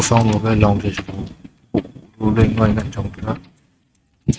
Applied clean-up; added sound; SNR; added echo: neural mask model RNNoise.